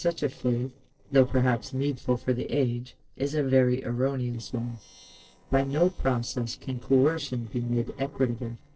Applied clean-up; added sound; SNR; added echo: neural separator model SepFormer DNS4.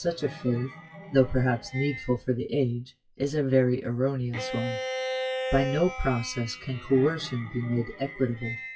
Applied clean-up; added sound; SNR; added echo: classical method WPE with log-MMSE.